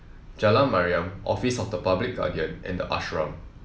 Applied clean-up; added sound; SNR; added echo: none; none; none; none.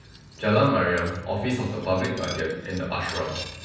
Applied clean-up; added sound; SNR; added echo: none; Cutlery, silverware; 17 dB; reverberation time 0.9 s.